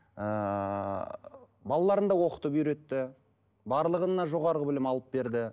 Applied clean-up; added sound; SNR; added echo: none; none; none; none.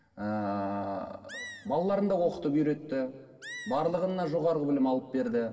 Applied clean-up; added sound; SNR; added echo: none; Animal; 18 dB; reverberation time 2.7 s.